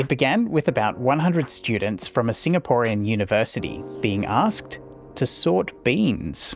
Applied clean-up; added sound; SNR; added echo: none; none; none; none.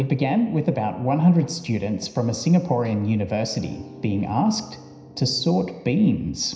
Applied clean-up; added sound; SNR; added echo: none; none; none; reverberation time 0.9 s.